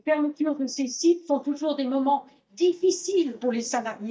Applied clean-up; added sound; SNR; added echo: neural mask model DeepFilterNet 3.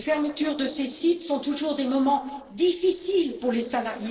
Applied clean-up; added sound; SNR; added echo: neural separator model SepFormer DNS4.